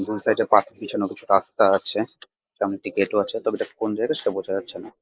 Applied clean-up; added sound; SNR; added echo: neural mask model Resemble Enhance denoiser.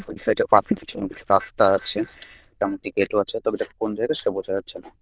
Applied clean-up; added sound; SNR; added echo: neural diffusion model UNIVERSE++.